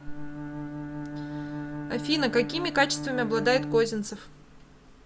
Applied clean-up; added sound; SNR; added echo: none; Bowed string instrument; 7 dB; none.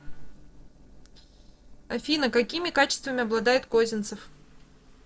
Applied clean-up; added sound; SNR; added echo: neural separator model SepFormer DNS4.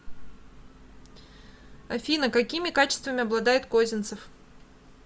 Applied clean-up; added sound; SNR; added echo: none; none; none; none.